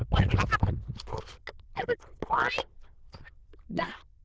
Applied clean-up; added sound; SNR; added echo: neural diffusion model UNIVERSE++.